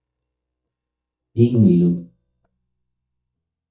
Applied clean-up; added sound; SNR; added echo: neural mask model DeepFilterNet 3.